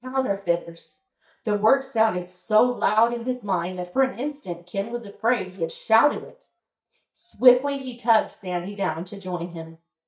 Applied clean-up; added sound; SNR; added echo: neural mask model DeepFilterNet 3.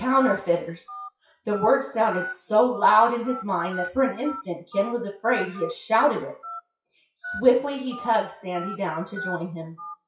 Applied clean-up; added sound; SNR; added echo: classical method WPE with log-MMSE.